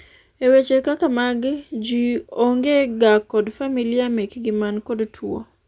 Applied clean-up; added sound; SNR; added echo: none; none; none; none.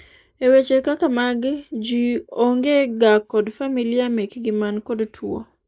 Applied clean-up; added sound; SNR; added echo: neural mask model Resemble Enhance denoiser.